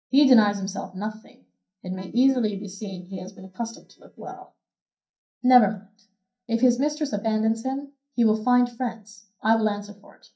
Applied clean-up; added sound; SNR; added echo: neural mask model DeepFilterNet 3.